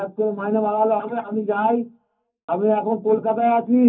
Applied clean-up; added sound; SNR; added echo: none; none; none; reverberation time 0.3 s.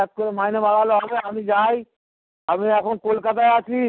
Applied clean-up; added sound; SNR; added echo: none; none; none; none.